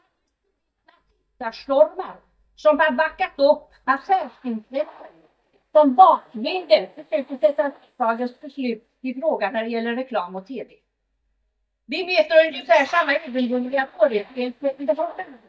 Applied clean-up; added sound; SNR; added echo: neural mask model DeepFilterNet 3.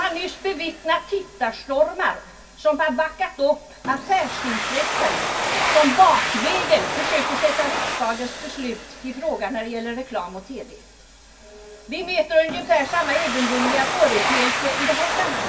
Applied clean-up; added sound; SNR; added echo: none; Domestic sounds, home sounds; 4 dB; reverberation time 0.2 s.